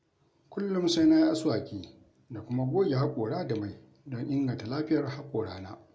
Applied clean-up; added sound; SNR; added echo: none; none; none; none.